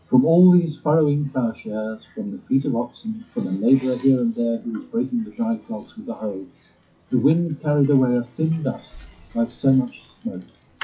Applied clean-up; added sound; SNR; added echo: classical method WPE with log-MMSE.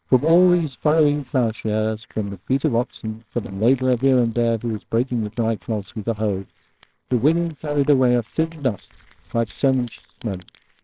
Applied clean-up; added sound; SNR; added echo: neural separator model SepFormer WHAMR!.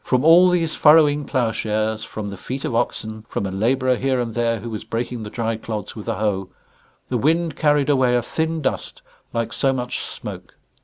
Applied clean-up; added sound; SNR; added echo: none; none; none; none.